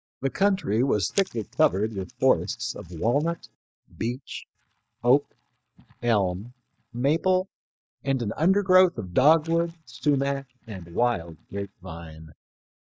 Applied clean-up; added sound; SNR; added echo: neural mask model DeepFilterNet 3.